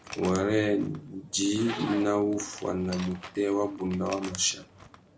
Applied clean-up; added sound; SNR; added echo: none; Zipper (clothing); 15 dB; none.